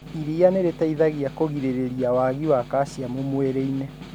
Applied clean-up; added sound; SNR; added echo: none; Snare drum; 20 dB; none.